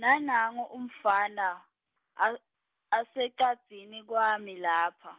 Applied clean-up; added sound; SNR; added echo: none; none; none; none.